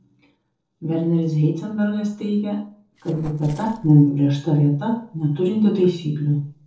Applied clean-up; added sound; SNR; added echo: neural separator model SepFormer DNS4.